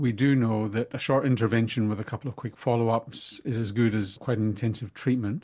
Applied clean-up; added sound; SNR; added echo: none; none; none; none.